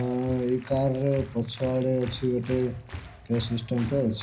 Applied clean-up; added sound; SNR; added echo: none; Applause; 15 dB; reverberation time 0.5 s.